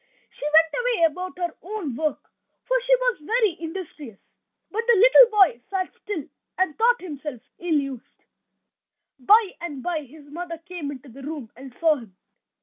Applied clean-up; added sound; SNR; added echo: none; none; none; none.